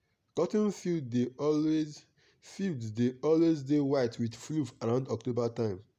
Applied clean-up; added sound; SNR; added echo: none; none; none; none.